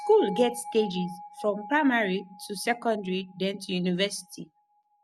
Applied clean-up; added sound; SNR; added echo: none; Bell; 15 dB; none.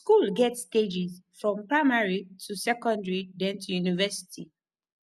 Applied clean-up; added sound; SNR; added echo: none; none; none; none.